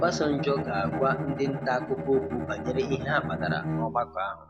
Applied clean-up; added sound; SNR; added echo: none; Bowed string instrument; 4 dB; none.